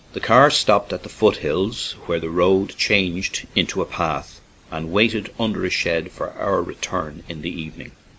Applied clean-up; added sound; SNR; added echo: none; none; none; none.